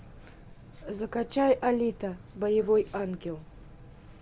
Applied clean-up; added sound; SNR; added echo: none; Boat, Water vehicle; 19 dB; none.